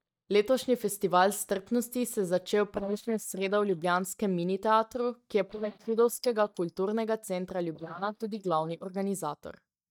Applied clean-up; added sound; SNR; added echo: neural mask model DeepFilterNet 3.